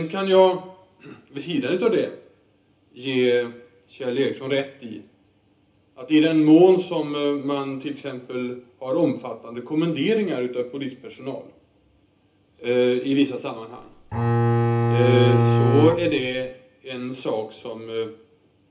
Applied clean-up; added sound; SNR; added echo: none; Bowed string instrument; -3 dB; reverberation time 0.3 s.